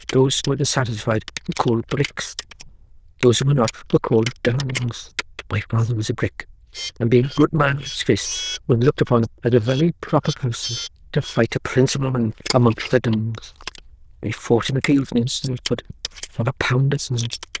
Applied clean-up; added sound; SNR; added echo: neural diffusion model UNIVERSE++.